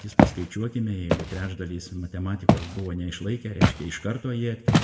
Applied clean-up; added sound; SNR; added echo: none; Walk, footsteps; -4 dB; reverberation time 1.1 s.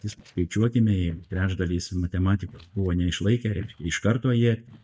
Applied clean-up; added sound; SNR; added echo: neural mask model DeepFilterNet 3.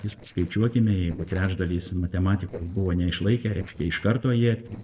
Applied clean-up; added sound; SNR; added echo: neural separator model SepFormer DNS4.